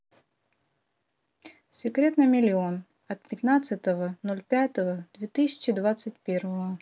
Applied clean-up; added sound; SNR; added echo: none; none; none; none.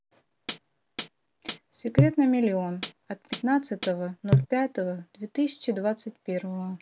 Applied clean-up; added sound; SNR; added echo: none; Hi-hat; 0 dB; none.